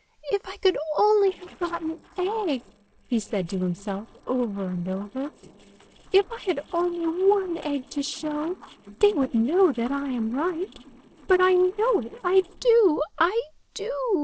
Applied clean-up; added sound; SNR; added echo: neural separator model SepFormer DNS4.